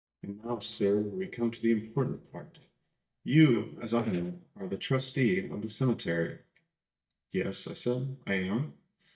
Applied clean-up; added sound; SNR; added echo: neural mask model DeepFilterNet 3.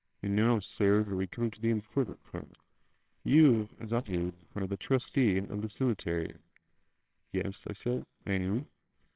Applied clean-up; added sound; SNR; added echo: neural separator model SepFormer WHAMR!.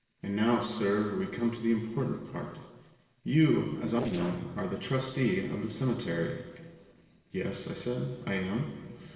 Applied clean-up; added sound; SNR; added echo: neural separator model SepFormer DNS4.